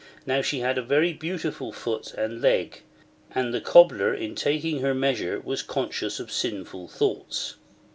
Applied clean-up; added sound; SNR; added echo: none; none; none; none.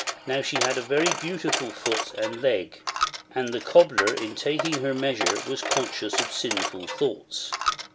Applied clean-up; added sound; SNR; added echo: none; Coin (dropping); 3 dB; none.